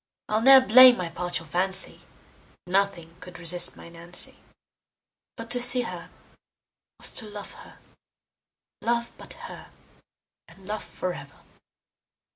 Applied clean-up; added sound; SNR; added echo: none; none; none; none.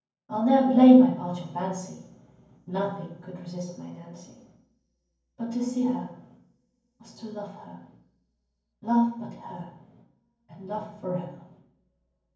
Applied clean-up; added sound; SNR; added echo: none; none; none; reverberation time 0.9 s.